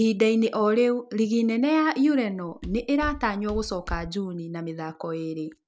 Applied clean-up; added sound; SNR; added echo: none; Walk, footsteps; 11 dB; none.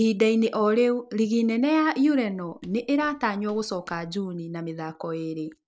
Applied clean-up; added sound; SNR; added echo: neural separator model SepFormer DNS4.